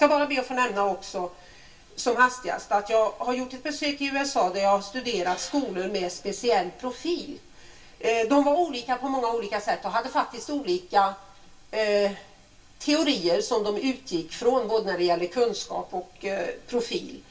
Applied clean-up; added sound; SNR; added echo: none; none; none; reverberation time 0.2 s.